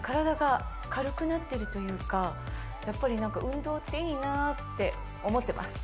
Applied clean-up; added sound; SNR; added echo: none; none; none; none.